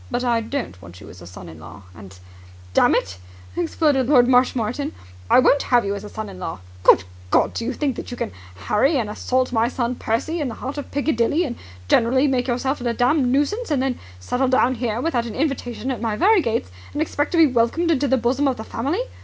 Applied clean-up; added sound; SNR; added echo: none; none; none; none.